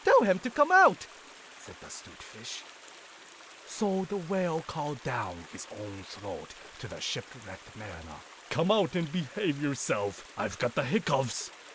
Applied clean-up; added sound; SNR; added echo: none; Stream; 19 dB; none.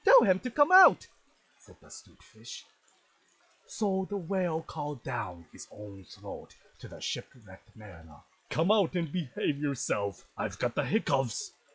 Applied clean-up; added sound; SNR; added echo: classical method log-MMSE.